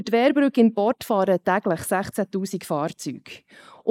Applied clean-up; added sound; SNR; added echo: neural mask model Resemble Enhance denoiser.